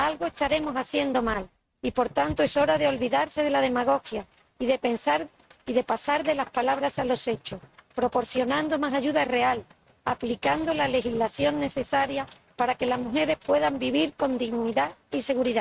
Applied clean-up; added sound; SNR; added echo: neural mask model RNNoise.